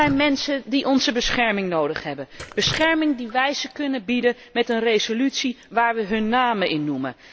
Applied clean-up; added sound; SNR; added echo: none; Drip; 20 dB; none.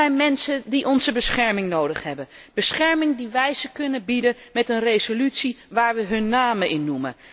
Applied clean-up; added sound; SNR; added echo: none; none; none; none.